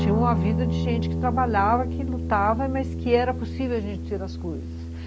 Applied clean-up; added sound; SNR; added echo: none; Guitar; 1 dB; none.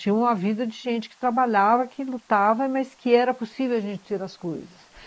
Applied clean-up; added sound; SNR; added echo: neural mask model Resemble Enhance denoiser.